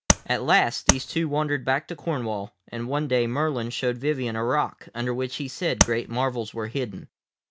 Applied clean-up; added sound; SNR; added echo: none; Tap; -3 dB; none.